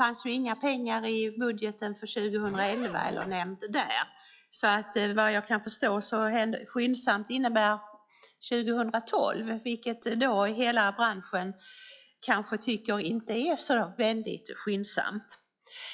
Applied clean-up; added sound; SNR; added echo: classical method log-MMSE.